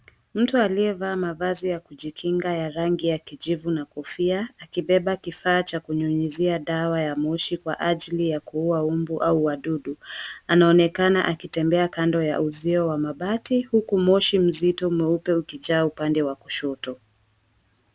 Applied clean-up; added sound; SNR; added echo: none; none; none; none.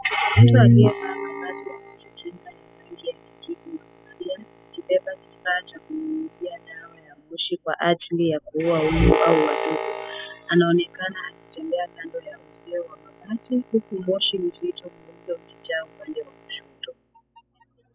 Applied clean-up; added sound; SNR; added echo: classical method spectral subtraction.